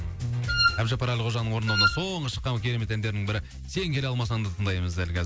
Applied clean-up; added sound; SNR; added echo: none; Wind instrument, woodwind instrument; -2 dB; none.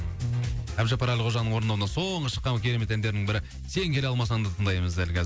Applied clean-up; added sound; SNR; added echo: none; none; none; none.